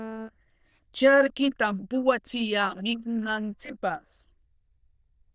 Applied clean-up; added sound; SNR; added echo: neural diffusion model UNIVERSE++.